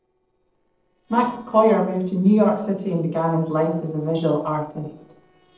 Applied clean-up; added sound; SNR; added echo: neural separator model SepFormer DNS4.